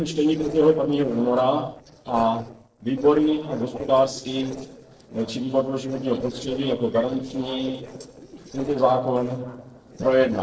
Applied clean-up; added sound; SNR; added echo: neural separator model SepFormer DNS4.